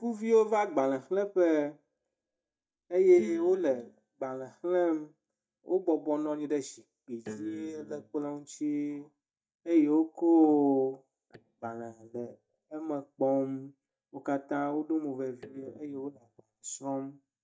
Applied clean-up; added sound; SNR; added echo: neural mask model DeepFilterNet 3.